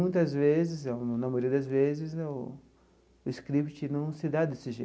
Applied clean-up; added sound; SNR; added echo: none; none; none; none.